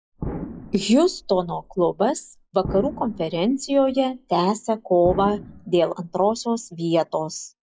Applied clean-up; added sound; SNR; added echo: classical method log-MMSE.